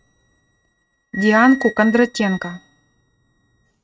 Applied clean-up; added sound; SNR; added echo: neural mask model RNNoise.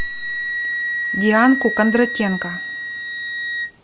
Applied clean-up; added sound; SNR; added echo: none; Wind instrument, woodwind instrument; 4 dB; none.